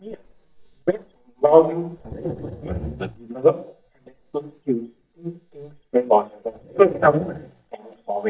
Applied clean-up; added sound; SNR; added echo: neural mask model DeepFilterNet 3.